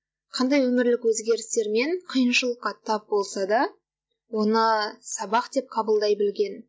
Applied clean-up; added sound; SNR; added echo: none; none; none; none.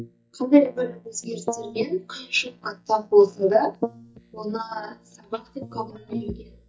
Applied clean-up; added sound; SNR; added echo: neural mask model DeepFilterNet 3.